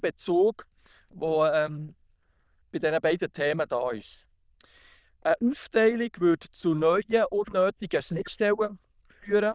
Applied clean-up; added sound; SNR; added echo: neural diffusion model UNIVERSE++.